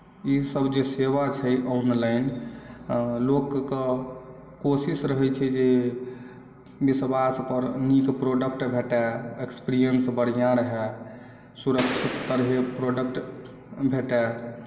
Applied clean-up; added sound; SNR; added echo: none; Gunshot, gunfire; 8 dB; reverberation time 2.7 s.